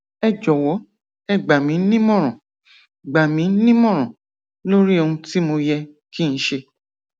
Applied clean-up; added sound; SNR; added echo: none; none; none; none.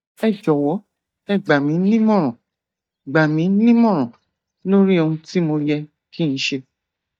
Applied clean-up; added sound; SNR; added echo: neural mask model DeepFilterNet 3.